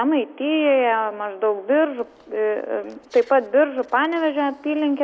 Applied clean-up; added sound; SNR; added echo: none; none; none; none.